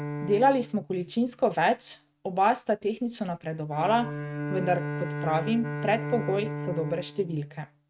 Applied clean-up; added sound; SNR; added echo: neural mask model RNNoise.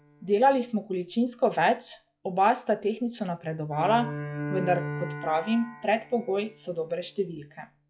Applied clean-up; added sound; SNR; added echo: classical method log-MMSE.